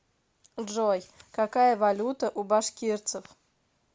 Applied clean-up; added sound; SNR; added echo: none; none; none; none.